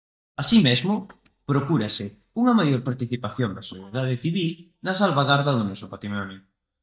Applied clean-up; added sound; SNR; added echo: neural mask model DeepFilterNet 3.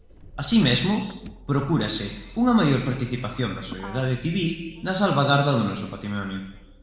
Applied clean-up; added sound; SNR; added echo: none; Motor vehicle (road); 19 dB; reverberation time 1.0 s.